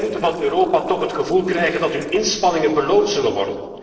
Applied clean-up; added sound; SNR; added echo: neural separator model SepFormer DNS4.